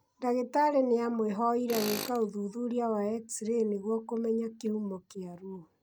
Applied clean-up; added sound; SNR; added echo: none; Tools; 13 dB; none.